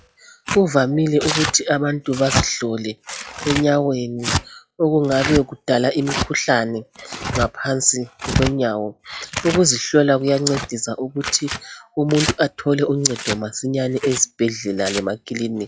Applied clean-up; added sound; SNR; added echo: classical method log-MMSE.